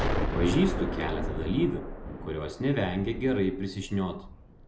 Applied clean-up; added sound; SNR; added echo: none; Explosion; 4 dB; none.